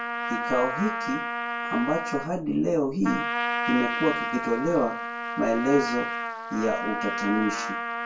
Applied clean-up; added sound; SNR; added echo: none; Trumpet; 3 dB; reverberation time 0.2 s.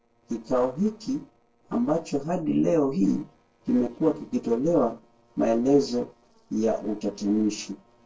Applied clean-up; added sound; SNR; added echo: neural separator model SepFormer DNS4.